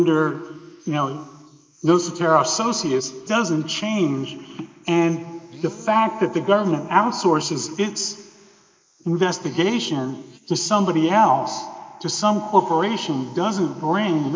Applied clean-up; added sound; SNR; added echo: neural mask model Resemble Enhance denoiser.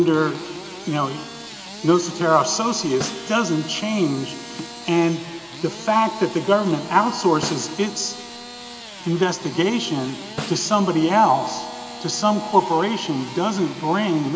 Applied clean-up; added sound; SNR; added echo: none; Snare drum + Engine starting / Sawing; 14 dB; none.